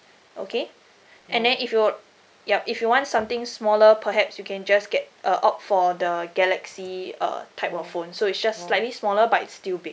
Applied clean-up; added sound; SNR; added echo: none; Brass instrument; 20 dB; none.